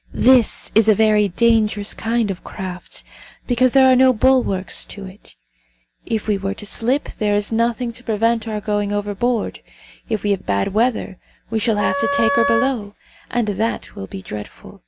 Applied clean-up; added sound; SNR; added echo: none; Wind instrument, woodwind instrument; 3 dB; none.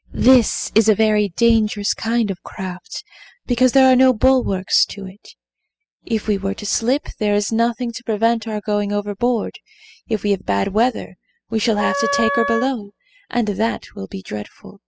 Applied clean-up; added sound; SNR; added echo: classical method spectral subtraction.